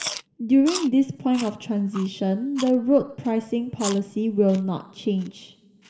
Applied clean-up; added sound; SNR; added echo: none; Chewing, mastication; 16 dB; reverberation time 1.5 s.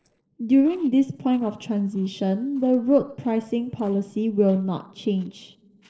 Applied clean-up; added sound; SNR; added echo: neural separator model SepFormer DNS4.